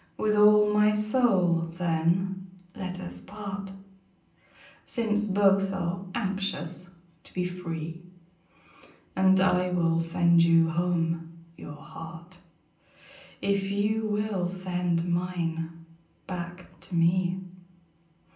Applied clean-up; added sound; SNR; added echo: none; none; none; reverberation time 0.6 s.